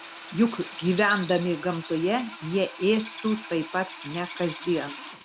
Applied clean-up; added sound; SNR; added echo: none; Drill; 13 dB; none.